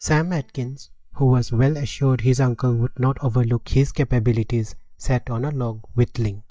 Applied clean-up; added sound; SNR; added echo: neural mask model DeepFilterNet 3.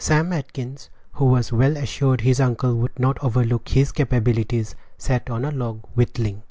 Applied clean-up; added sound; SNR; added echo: none; none; none; none.